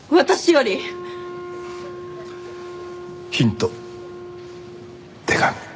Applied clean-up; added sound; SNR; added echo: none; Wind instrument, woodwind instrument; 13 dB; none.